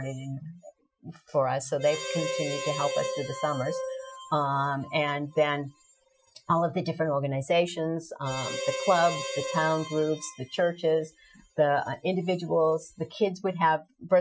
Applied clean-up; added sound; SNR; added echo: classical method Wiener filter.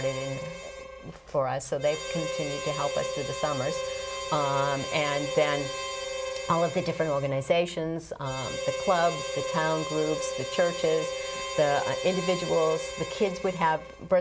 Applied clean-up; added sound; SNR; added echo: none; Harmonica; 5 dB; none.